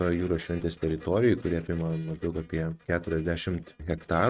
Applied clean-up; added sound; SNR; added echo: neural mask model RNNoise.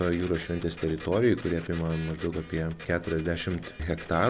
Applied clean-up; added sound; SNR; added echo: none; Printer; 16 dB; none.